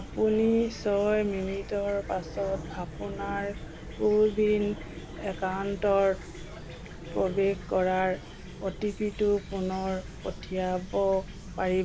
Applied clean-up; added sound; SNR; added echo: none; Chirp, tweet / Fowl; 12 dB; none.